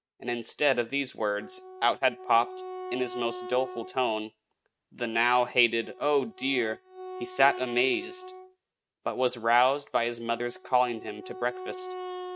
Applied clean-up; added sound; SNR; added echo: neural mask model RNNoise.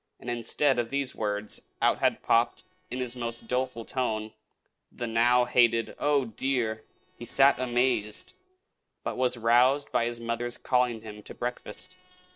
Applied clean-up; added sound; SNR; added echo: neural separator model SepFormer DNS4.